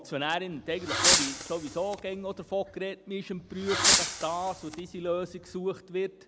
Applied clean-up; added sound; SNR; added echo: none; Fireworks; -4 dB; none.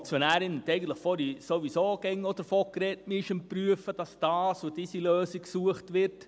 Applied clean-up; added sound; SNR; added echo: none; none; none; none.